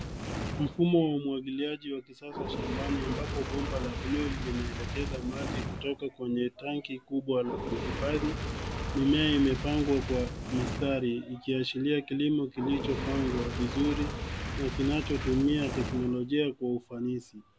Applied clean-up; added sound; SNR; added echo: none; Fire; 5 dB; none.